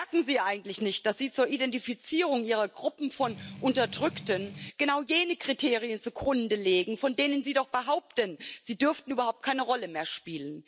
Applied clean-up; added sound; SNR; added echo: none; Strum; 14 dB; none.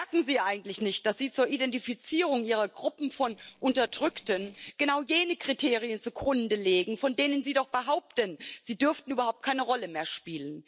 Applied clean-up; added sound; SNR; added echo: neural separator model SepFormer DNS4.